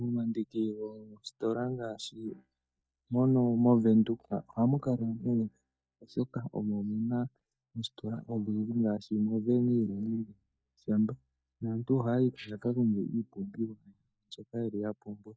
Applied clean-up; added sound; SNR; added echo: neural mask model DeepFilterNet 3.